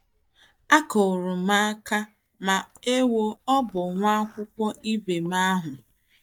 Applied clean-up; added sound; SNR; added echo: neural mask model DeepFilterNet 3.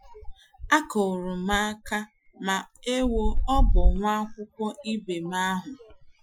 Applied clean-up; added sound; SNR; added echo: classical method Wiener filter.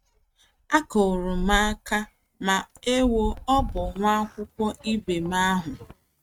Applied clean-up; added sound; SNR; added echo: neural mask model RNNoise.